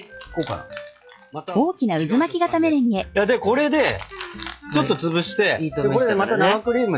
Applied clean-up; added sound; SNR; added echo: classical method log-MMSE.